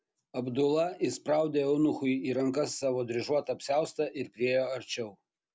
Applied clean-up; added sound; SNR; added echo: none; none; none; none.